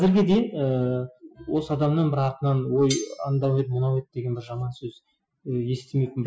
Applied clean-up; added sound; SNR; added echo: classical method Wiener filter.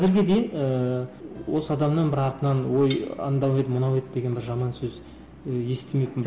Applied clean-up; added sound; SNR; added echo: none; Cutlery, silverware; 15 dB; none.